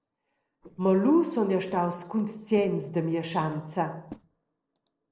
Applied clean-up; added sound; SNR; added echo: neural separator model SepFormer DNS4.